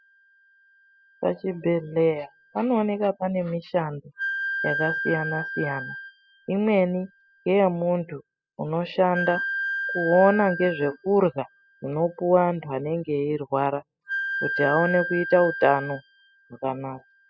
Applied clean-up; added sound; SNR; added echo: classical method spectral subtraction.